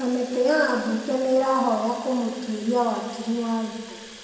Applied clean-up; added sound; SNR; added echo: none; Fill (with liquid) / Water tap, faucet; 19 dB; reverberation time 1.2 s.